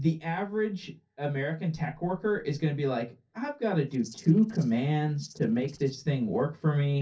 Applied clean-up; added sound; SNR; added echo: neural separator model SepFormer DNS4.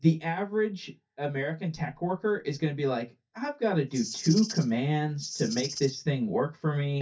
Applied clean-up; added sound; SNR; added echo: neural mask model DeepFilterNet 3.